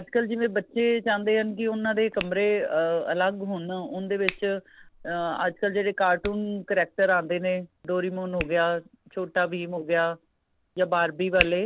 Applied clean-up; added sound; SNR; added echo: none; Hands; 15 dB; none.